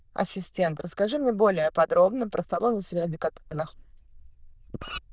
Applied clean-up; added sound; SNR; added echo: neural diffusion model UNIVERSE++.